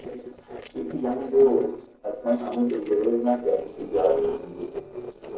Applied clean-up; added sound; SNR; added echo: neural separator model SepFormer DNS4.